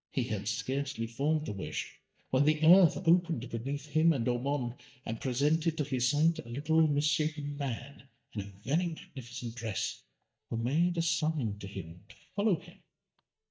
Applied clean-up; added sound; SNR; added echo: neural mask model DeepFilterNet 3.